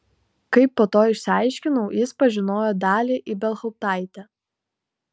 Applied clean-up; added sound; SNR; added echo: none; none; none; none.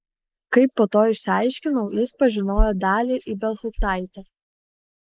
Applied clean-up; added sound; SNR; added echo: neural mask model Resemble Enhance denoiser.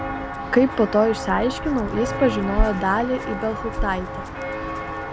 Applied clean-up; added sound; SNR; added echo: none; Walk, footsteps; 4 dB; none.